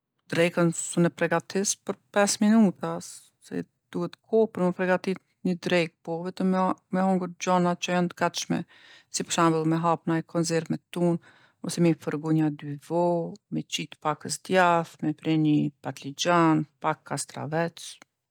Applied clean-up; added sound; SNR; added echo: none; none; none; none.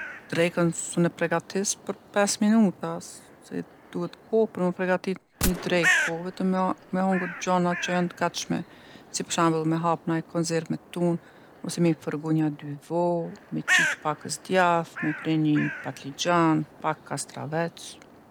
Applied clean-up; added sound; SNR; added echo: none; Bird + Gunshot, gunfire; 9 dB; none.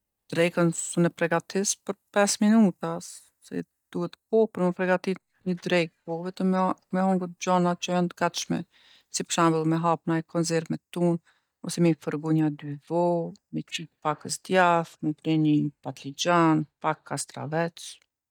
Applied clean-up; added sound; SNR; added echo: neural mask model DeepFilterNet 3.